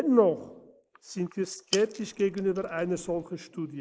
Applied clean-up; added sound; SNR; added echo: neural mask model Resemble Enhance denoiser.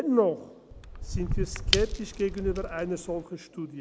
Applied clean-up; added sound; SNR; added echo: none; Shatter / Crushing; 1 dB; none.